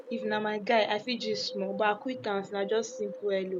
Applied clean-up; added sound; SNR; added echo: none; Bird; 12 dB; none.